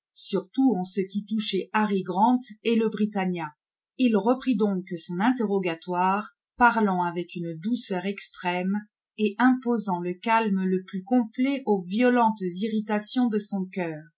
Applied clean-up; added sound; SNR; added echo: none; none; none; none.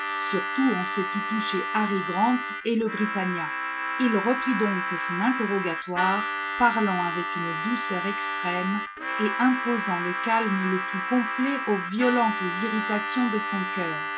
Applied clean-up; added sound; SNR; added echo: none; Harmonica; 3 dB; none.